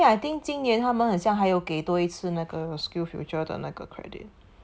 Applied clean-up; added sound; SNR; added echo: none; none; none; none.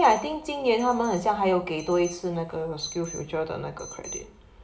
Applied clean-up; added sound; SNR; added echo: none; Alarm; 19 dB; reverberation time 0.9 s.